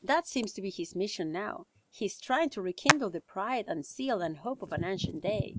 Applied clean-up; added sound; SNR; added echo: none; Hands; 4 dB; none.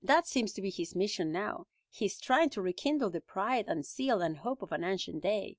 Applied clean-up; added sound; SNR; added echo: none; none; none; none.